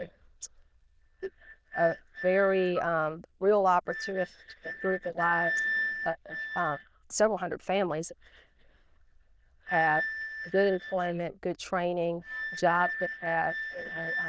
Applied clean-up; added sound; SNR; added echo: neural diffusion model UNIVERSE++.